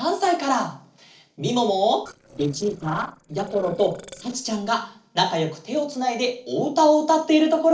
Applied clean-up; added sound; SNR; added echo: neural separator model SepFormer DNS4.